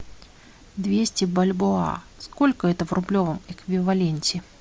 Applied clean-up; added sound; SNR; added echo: none; none; none; none.